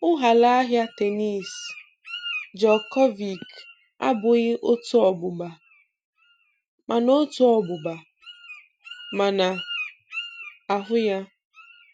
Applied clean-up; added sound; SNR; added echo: none; Bird; 16 dB; none.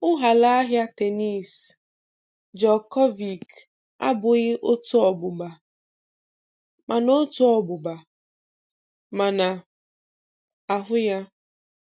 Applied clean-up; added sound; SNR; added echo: none; none; none; none.